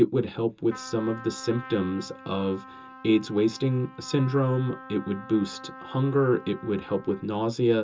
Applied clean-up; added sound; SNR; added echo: none; Trumpet; 18 dB; reverberation time 0.2 s.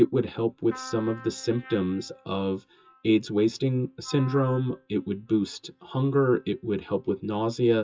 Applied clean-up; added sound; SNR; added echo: classical method WPE with log-MMSE.